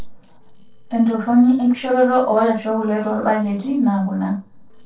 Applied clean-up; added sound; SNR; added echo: neural separator model SepFormer DNS4.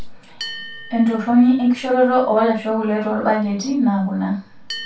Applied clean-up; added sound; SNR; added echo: none; Bell; 20 dB; reverberation time 0.2 s.